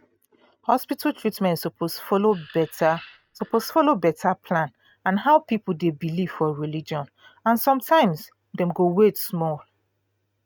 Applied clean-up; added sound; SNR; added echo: neural mask model RNNoise.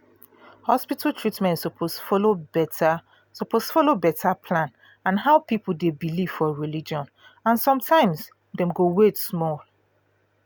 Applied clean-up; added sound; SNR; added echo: none; none; none; none.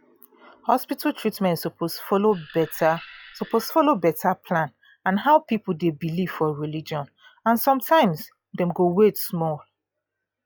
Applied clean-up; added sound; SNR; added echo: classical method log-MMSE.